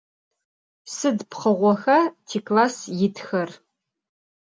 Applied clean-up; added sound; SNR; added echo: none; none; none; none.